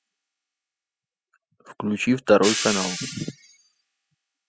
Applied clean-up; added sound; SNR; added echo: classical method spectral subtraction.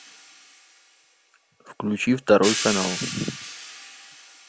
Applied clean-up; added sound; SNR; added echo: none; Hi-hat; 8 dB; none.